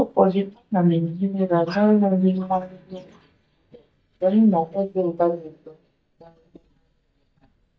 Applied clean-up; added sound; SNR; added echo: neural mask model DeepFilterNet 3.